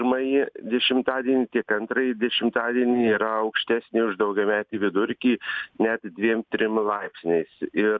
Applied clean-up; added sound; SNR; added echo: none; none; none; none.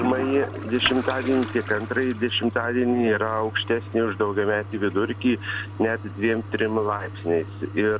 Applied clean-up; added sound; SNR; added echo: none; Toilet flush; 10 dB; none.